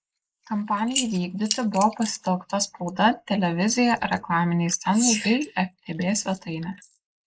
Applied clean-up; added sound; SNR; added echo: neural mask model Resemble Enhance denoiser.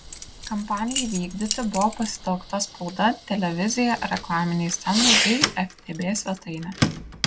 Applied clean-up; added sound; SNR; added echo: none; Fireworks + Keys jangling; 3 dB; none.